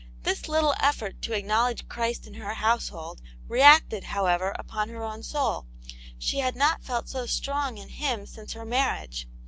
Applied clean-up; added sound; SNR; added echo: none; none; none; none.